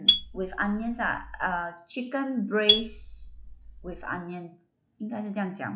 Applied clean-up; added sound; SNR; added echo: classical method log-MMSE.